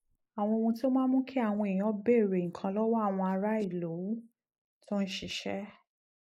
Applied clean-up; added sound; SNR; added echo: neural mask model Resemble Enhance denoiser.